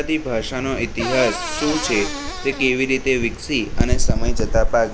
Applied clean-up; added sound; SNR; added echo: none; Cupboard open or close / Door; 9 dB; none.